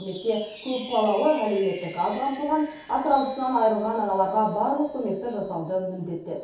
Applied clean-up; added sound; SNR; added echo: none; Wind chime; 3 dB; reverberation time 0.6 s.